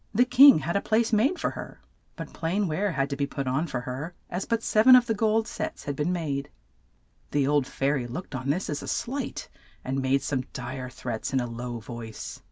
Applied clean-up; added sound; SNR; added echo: none; none; none; none.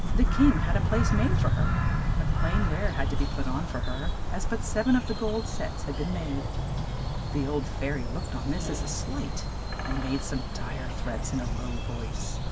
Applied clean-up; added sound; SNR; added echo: none; Bird vocalization, bird call, bird song; -5 dB; none.